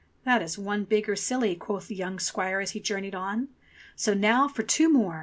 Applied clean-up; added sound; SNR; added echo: none; none; none; none.